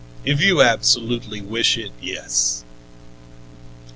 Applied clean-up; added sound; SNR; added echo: none; none; none; none.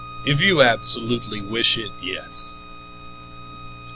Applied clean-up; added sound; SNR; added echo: none; Bowed string instrument; 17 dB; none.